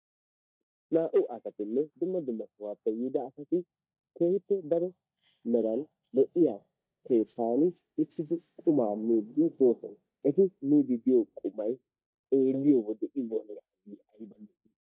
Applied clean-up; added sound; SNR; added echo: neural mask model DeepFilterNet 3.